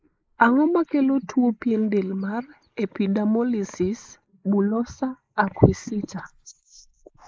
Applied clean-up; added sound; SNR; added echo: neural mask model Resemble Enhance denoiser.